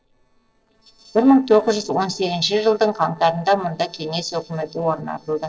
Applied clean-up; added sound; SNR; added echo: neural separator model SepFormer DNS4.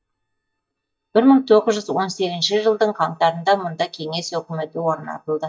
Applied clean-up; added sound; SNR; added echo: neural mask model DeepFilterNet 3.